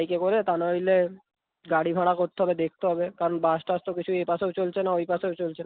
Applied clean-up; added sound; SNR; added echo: none; none; none; none.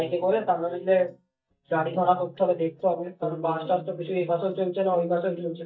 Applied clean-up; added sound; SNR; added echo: neural mask model DeepFilterNet 3.